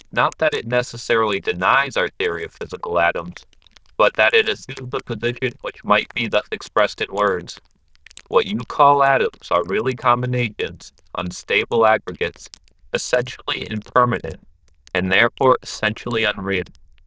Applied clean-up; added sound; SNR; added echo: neural diffusion model UNIVERSE++.